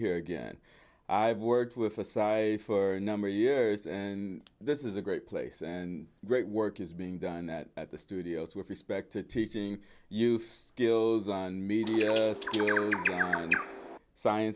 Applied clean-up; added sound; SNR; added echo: none; Bird; 1 dB; none.